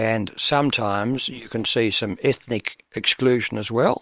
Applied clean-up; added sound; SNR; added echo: neural separator model SepFormer WHAM!.